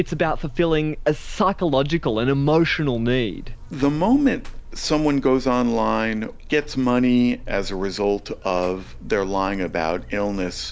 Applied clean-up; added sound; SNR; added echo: none; Buzz; 13 dB; none.